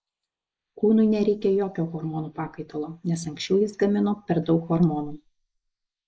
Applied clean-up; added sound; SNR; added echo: neural mask model Resemble Enhance denoiser.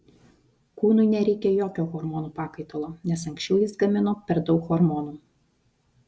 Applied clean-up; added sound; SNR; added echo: none; none; none; none.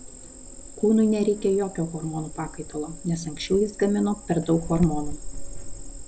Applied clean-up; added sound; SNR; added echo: none; Cricket; 10 dB; none.